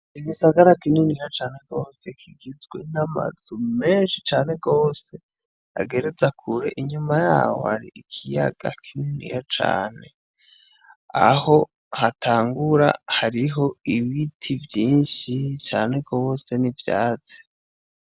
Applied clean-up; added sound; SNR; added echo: none; none; none; none.